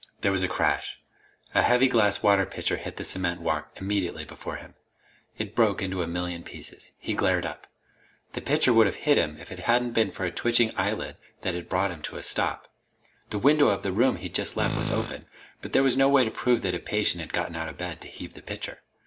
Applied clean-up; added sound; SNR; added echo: none; Tools; 6 dB; none.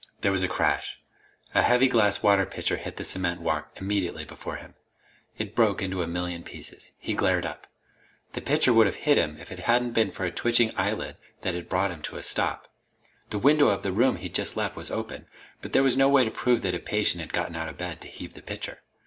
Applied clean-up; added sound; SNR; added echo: none; none; none; none.